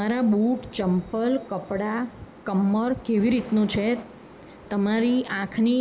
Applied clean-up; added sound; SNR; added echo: none; none; none; none.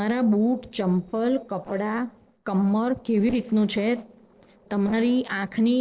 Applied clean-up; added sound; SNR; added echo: neural separator model SepFormer DNS4.